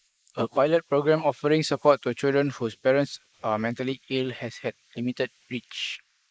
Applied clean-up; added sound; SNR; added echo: neural mask model Resemble Enhance denoiser.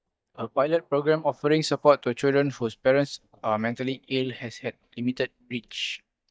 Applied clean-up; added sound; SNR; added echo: neural mask model DeepFilterNet 3.